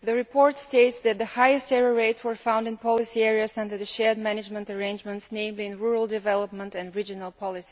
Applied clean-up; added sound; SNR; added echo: none; none; none; none.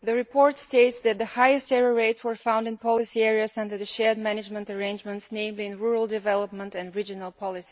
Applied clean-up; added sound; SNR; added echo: neural mask model Resemble Enhance denoiser.